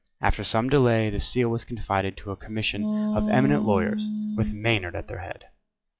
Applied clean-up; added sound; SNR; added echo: classical method log-MMSE.